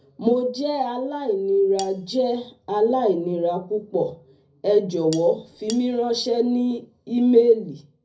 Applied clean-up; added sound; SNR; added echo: none; Cutlery, silverware; 18 dB; reverberation time 0.4 s.